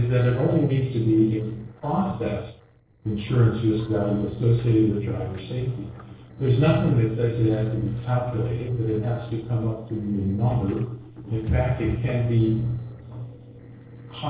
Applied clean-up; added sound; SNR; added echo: neural separator model SepFormer DNS4.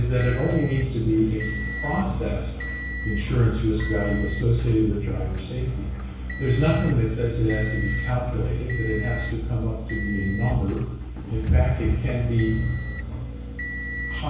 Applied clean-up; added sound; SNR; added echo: none; Motor vehicle (road) / Engine; 12 dB; reverberation time 0.6 s.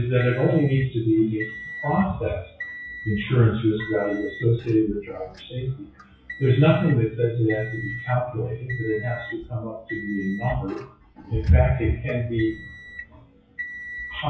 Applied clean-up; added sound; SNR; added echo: classical method WPE with log-MMSE.